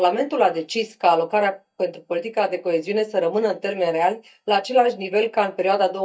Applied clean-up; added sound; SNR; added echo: neural mask model DeepFilterNet 3.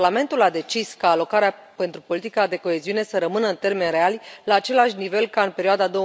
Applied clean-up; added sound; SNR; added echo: none; none; none; none.